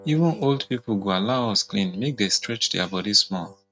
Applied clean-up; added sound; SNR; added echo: neural mask model RNNoise.